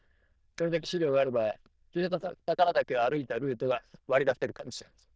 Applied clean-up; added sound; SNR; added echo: neural diffusion model UNIVERSE++.